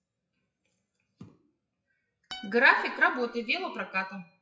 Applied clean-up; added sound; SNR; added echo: classical method WPE with log-MMSE.